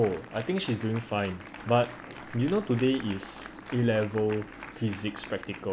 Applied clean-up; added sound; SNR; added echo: none; Applause; 16 dB; none.